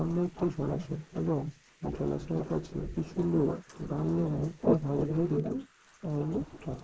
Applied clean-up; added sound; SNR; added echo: neural mask model Resemble Enhance denoiser.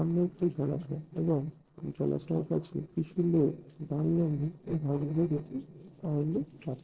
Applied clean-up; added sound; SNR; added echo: neural separator model SepFormer DNS4.